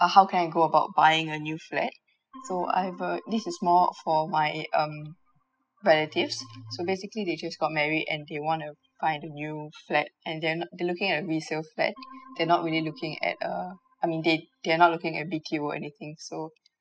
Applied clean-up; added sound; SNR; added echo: classical method spectral subtraction.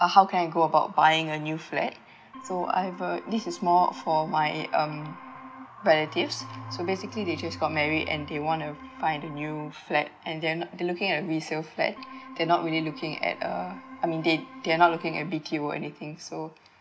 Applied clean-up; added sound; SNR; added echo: none; Organ; 17 dB; none.